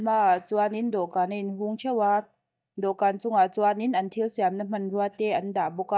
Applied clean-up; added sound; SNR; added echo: neural mask model DeepFilterNet 3.